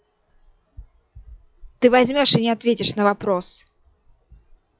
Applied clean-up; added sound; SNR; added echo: classical method log-MMSE.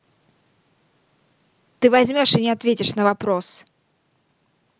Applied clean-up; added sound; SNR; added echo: none; none; none; none.